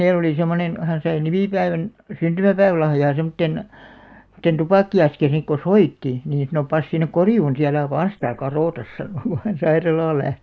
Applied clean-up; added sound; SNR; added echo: neural mask model Resemble Enhance denoiser.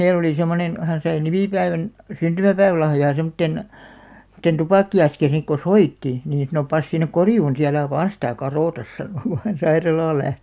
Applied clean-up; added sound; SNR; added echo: none; none; none; none.